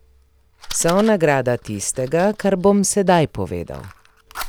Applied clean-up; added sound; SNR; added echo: none; Fire; 17 dB; none.